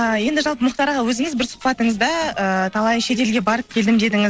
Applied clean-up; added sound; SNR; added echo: neural separator model SepFormer DNS4.